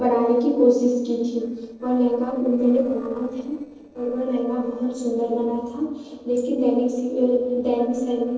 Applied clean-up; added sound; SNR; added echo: neural separator model SepFormer DNS4.